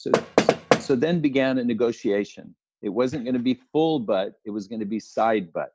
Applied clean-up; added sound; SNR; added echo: none; Knock; -2 dB; none.